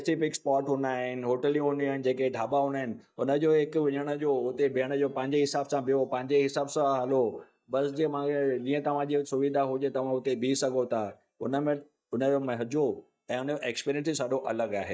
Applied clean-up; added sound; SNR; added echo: neural mask model DeepFilterNet 3.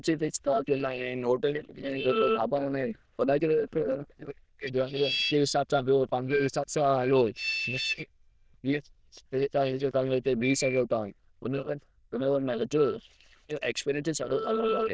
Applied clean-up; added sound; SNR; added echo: neural diffusion model UNIVERSE++.